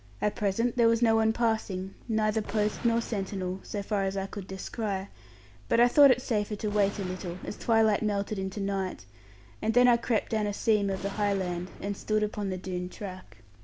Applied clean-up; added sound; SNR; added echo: none; Gunshot, gunfire; 20 dB; none.